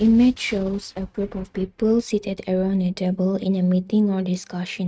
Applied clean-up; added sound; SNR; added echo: neural mask model RNNoise.